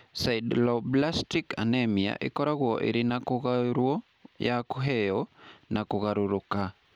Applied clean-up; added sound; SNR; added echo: none; none; none; none.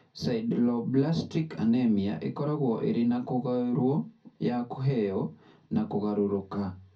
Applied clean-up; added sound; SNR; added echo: none; none; none; reverberation time 0.3 s.